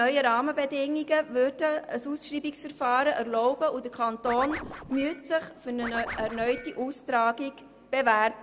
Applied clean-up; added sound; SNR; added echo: none; Scratching (performance technique); 13 dB; none.